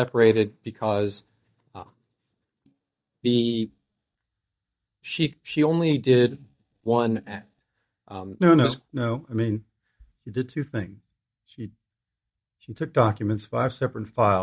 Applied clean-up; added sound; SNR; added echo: neural mask model DeepFilterNet 3.